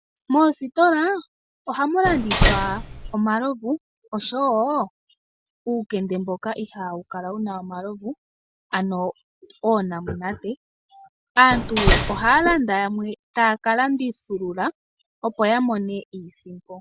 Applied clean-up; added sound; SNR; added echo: none; Slam; -2 dB; none.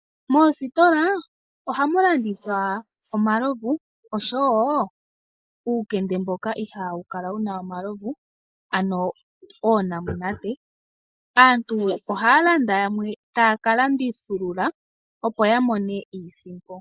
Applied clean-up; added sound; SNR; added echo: neural mask model Resemble Enhance denoiser.